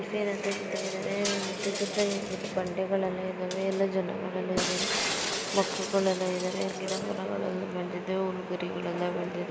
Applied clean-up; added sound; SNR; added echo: none; Shatter; 7 dB; none.